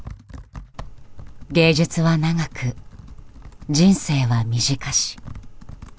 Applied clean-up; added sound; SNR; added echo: none; Computer keyboard; 18 dB; none.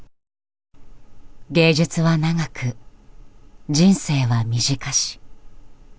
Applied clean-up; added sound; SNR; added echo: none; none; none; none.